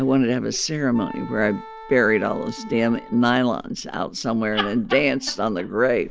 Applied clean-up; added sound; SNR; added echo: none; Wind instrument, woodwind instrument; 19 dB; none.